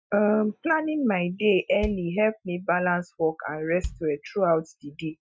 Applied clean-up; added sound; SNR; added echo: classical method Wiener filter.